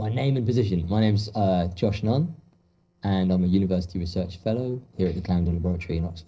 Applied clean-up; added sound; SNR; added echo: neural separator model SepFormer DNS4.